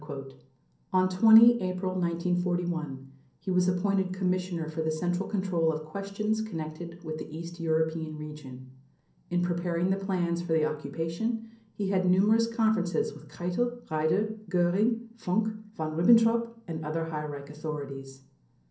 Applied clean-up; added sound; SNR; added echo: none; none; none; reverberation time 0.6 s.